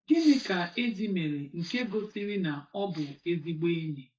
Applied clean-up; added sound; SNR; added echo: neural mask model DeepFilterNet 3.